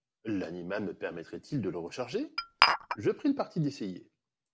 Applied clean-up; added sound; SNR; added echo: none; Glass; -5 dB; none.